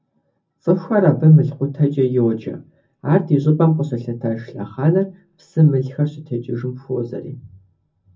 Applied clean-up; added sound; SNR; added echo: none; none; none; reverberation time 0.4 s.